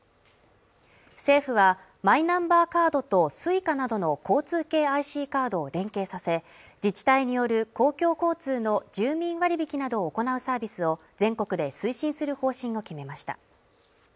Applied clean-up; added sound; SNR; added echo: none; none; none; none.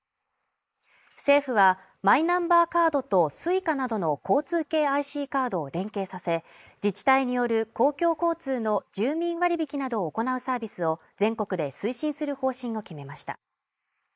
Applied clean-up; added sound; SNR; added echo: neural mask model Resemble Enhance denoiser.